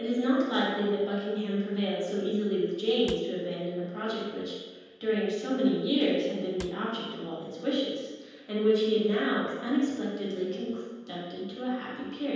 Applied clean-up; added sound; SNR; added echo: none; Cupboard open or close / Drawer open or close; 19 dB; reverberation time 1.2 s.